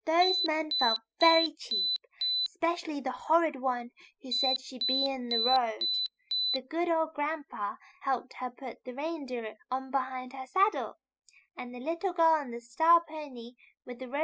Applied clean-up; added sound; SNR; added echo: classical method spectral subtraction.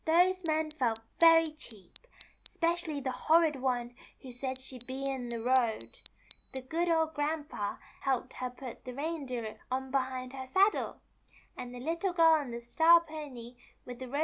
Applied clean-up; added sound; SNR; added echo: none; Alarm; 1 dB; none.